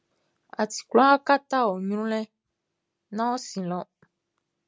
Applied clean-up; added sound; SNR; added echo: none; none; none; none.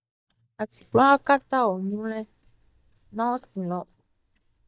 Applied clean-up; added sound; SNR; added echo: neural mask model DeepFilterNet 3.